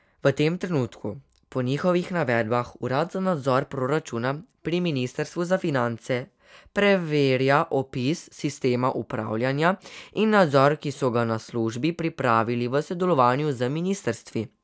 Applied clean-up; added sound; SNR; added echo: none; none; none; none.